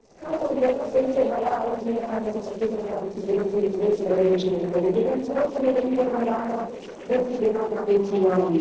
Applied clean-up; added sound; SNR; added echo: neural separator model SepFormer DNS4.